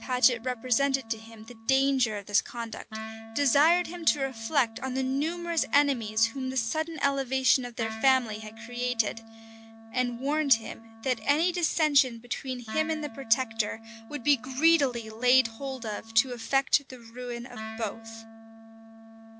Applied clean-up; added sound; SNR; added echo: none; Wind instrument, woodwind instrument; 16 dB; none.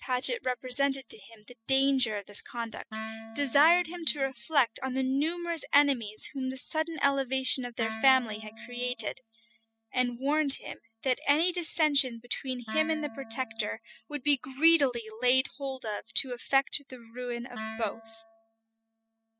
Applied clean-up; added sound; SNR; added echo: classical method spectral subtraction.